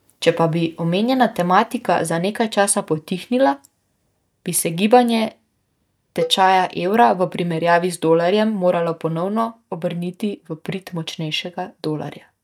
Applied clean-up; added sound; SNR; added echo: neural mask model DeepFilterNet 3.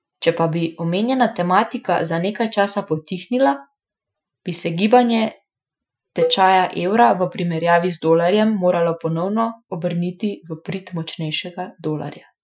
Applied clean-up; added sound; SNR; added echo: classical method Wiener filter.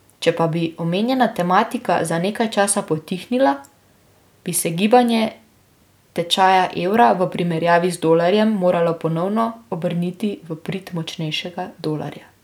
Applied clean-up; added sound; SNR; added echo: none; none; none; none.